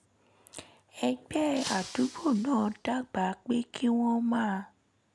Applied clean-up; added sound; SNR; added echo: none; Shatter; 14 dB; none.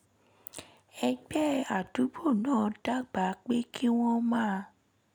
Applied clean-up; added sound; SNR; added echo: none; none; none; none.